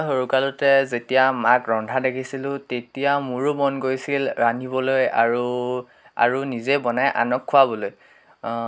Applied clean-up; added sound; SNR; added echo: none; none; none; none.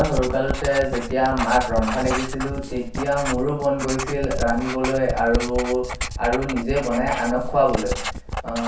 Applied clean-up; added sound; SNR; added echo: none; Writing; 5 dB; reverberation time 0.6 s.